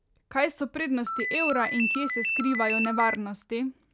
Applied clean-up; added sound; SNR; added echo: none; Ringtone; 1 dB; none.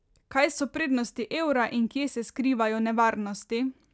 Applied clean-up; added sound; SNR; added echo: none; none; none; none.